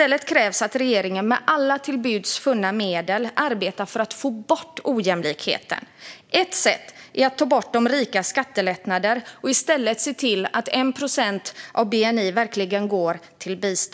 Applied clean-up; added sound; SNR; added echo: none; none; none; none.